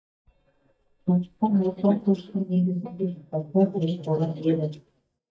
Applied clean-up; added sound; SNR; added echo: neural mask model DeepFilterNet 3.